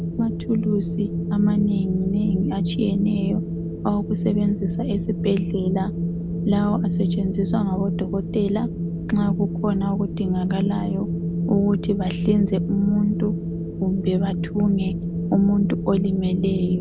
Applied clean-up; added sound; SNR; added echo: none; Wind; 2 dB; none.